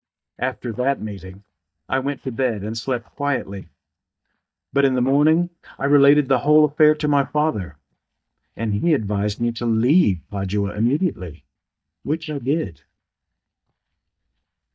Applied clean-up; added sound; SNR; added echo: neural mask model DeepFilterNet 3.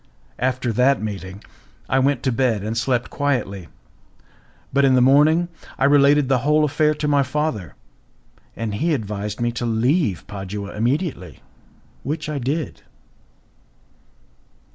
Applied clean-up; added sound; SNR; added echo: none; none; none; none.